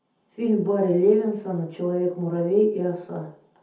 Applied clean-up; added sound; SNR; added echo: none; none; none; reverberation time 0.5 s.